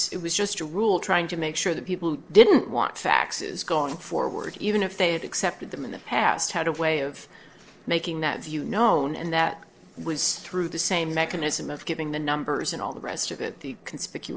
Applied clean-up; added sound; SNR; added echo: neural separator model SepFormer DNS4.